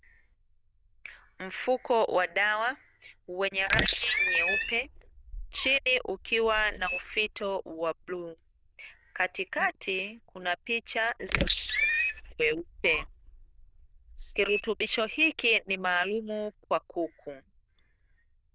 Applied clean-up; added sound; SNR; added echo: neural diffusion model UNIVERSE++.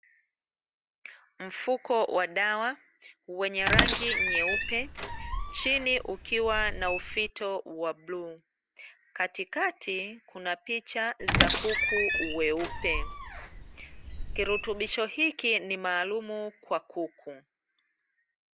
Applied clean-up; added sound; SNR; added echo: none; Squeak; -1 dB; none.